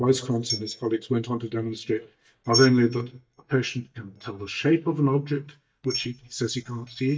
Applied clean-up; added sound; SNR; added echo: neural mask model DeepFilterNet 3.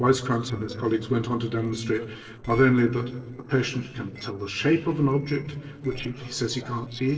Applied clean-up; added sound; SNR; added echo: neural separator model SepFormer DNS4.